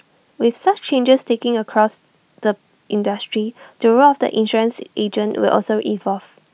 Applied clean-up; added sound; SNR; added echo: none; none; none; none.